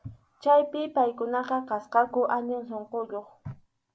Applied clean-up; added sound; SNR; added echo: none; none; none; none.